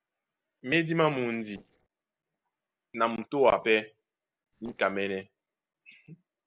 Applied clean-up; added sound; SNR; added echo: neural separator model SepFormer DNS4.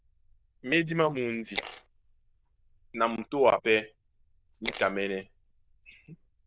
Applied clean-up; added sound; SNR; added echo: neural diffusion model UNIVERSE++.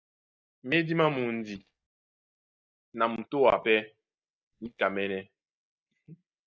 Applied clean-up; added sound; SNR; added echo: neural mask model DeepFilterNet 3.